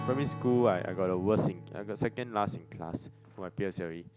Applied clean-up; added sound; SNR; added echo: none; Strum; 12 dB; none.